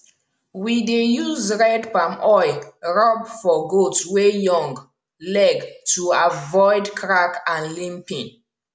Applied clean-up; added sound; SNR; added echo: none; none; none; none.